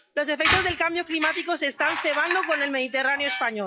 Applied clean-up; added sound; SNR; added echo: classical method log-MMSE.